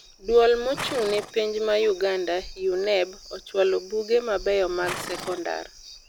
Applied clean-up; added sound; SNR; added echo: none; Livestock, farm animals, working animals; 16 dB; none.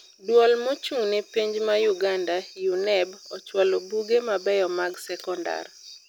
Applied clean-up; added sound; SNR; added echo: none; none; none; none.